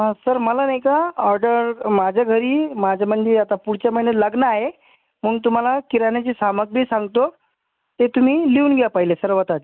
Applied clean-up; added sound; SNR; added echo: none; none; none; none.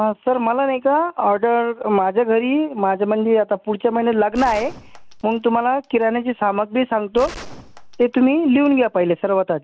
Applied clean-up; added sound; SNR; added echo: none; Gunshot, gunfire; 20 dB; none.